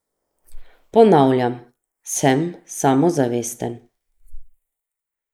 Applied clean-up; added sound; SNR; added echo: neural mask model Resemble Enhance denoiser.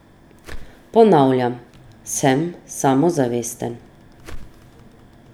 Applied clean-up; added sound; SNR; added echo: none; Whoosh, swoosh, swish; 15 dB; none.